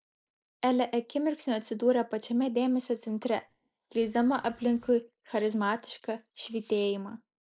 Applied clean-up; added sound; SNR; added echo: neural mask model Resemble Enhance denoiser.